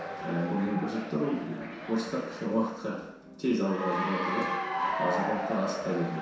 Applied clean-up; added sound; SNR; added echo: none; Applause / Cheering; 4 dB; reverberation time 0.7 s.